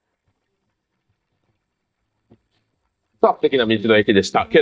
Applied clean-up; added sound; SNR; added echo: neural mask model DeepFilterNet 3.